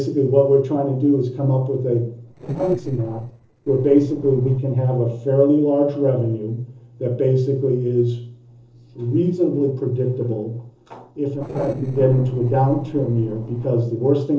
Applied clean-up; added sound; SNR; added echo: neural separator model SepFormer DNS4.